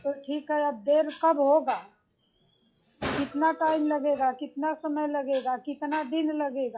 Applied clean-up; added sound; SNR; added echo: classical method log-MMSE.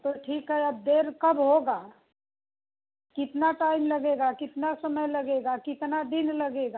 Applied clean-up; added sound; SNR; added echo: none; none; none; none.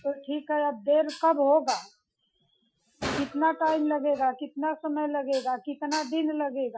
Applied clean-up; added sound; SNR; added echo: classical method Wiener filter.